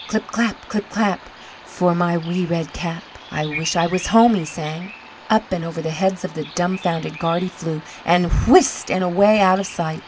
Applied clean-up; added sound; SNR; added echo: none; Bird vocalization, bird call, bird song; 18 dB; none.